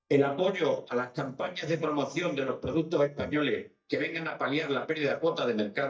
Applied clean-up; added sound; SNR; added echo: neural mask model DeepFilterNet 3.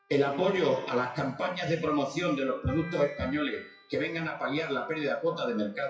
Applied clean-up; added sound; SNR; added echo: classical method WPE with log-MMSE.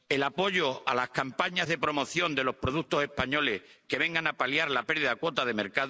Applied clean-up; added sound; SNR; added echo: none; none; none; none.